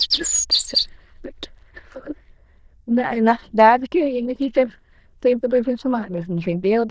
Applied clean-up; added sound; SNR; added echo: neural diffusion model UNIVERSE++.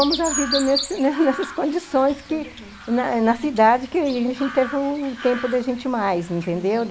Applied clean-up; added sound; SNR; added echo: none; Chirp, tweet; 11 dB; none.